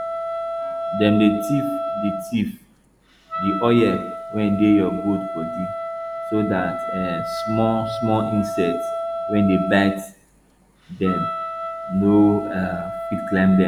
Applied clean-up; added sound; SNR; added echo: none; Wind instrument, woodwind instrument; 6 dB; none.